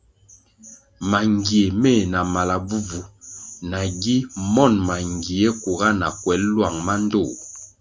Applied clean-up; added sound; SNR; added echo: none; none; none; none.